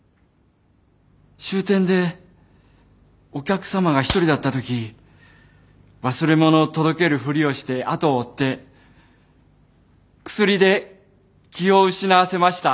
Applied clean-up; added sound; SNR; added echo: none; Clapping; 6 dB; none.